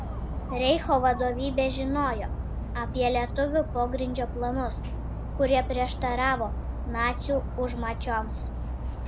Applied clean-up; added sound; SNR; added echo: none; Dog; 4 dB; none.